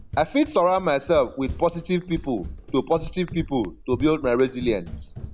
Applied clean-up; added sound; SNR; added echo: none; Run; 13 dB; none.